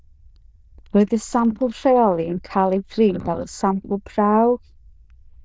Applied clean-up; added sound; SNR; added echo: neural diffusion model UNIVERSE++.